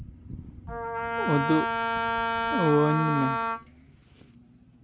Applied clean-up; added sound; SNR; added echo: none; Wind instrument, woodwind instrument; 0 dB; none.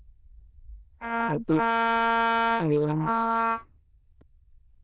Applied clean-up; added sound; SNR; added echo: neural diffusion model UNIVERSE++.